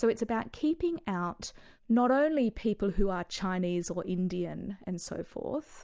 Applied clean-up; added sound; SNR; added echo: none; none; none; none.